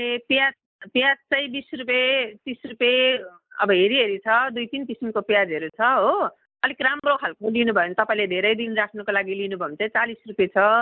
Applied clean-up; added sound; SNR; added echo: neural mask model Resemble Enhance denoiser.